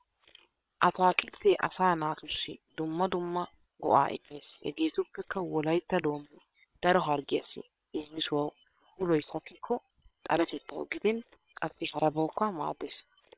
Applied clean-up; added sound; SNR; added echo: neural separator model SepFormer WHAM!.